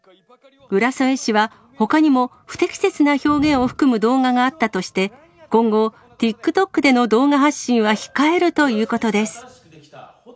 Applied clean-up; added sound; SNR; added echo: none; none; none; none.